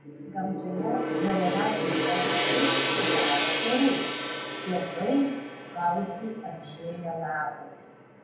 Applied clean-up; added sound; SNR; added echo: none; Gong; -1 dB; reverberation time 0.8 s.